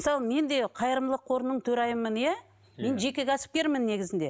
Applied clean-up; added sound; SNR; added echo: none; none; none; none.